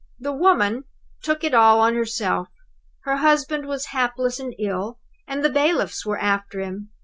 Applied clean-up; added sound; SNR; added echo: none; none; none; none.